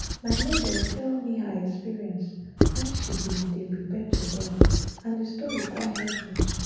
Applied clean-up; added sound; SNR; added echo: none; Squeak / Writing; -3 dB; reverberation time 1.1 s.